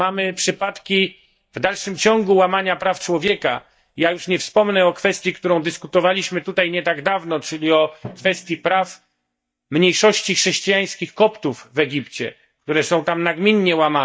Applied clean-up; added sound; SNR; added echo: neural mask model DeepFilterNet 3.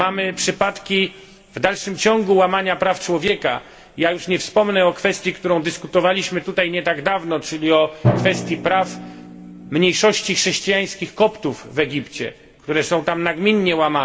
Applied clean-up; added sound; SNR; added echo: none; Drum; 13 dB; reverberation time 2.1 s.